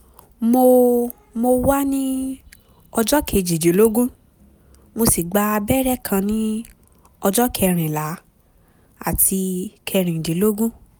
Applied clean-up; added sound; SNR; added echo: none; none; none; none.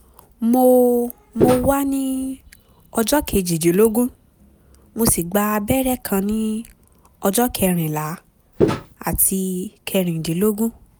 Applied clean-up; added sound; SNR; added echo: none; Walk, footsteps; -1 dB; none.